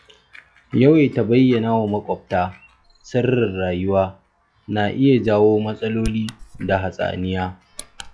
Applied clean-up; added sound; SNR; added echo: classical method log-MMSE.